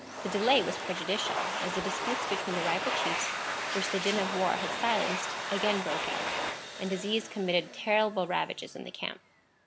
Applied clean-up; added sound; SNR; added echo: none; Domestic sounds, home sounds; 2 dB; none.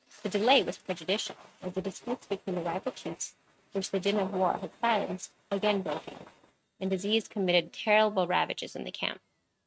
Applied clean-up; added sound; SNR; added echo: neural mask model RNNoise.